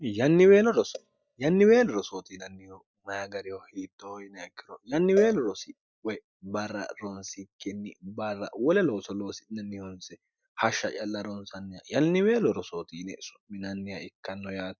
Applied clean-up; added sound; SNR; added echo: neural mask model DeepFilterNet 3.